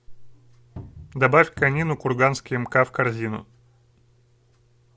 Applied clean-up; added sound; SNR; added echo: none; Cupboard open or close; 15 dB; none.